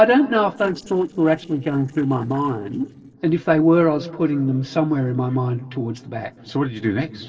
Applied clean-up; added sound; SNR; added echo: neural separator model SepFormer DNS4.